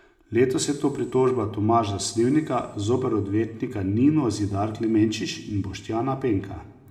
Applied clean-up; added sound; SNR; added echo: none; none; none; reverberation time 1.7 s.